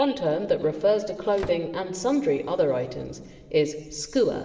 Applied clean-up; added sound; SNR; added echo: none; Squeak / Slam / Wood; 17 dB; reverberation time 2.7 s.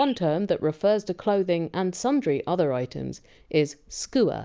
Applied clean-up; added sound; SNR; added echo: none; none; none; none.